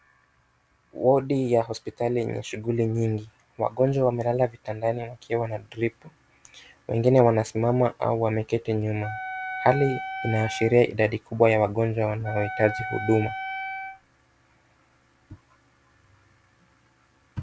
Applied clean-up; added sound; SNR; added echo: none; Wind instrument, woodwind instrument; 8 dB; none.